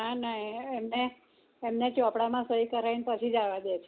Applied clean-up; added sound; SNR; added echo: none; none; none; none.